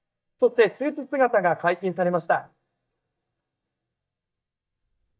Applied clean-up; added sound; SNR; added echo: neural mask model DeepFilterNet 3.